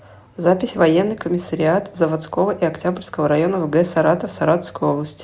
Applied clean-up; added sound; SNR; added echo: none; none; none; none.